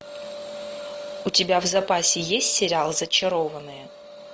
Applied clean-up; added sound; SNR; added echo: none; none; none; none.